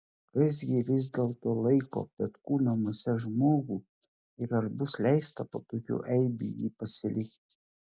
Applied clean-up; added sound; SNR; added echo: none; none; none; none.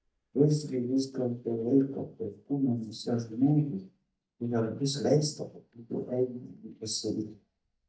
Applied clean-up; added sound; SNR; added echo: neural mask model DeepFilterNet 3.